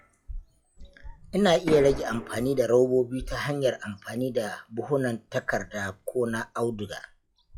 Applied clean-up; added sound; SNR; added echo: classical method log-MMSE.